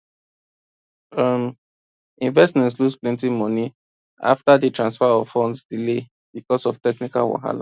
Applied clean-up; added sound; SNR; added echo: none; none; none; none.